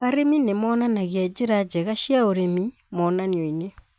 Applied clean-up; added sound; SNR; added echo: none; none; none; none.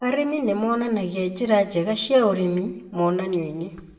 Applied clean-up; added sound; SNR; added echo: none; none; none; reverberation time 0.7 s.